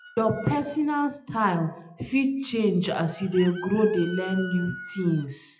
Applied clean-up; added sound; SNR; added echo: classical method WPE with log-MMSE.